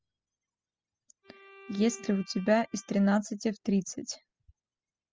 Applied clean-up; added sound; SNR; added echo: classical method spectral subtraction.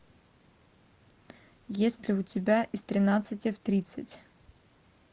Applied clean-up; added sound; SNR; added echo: none; none; none; none.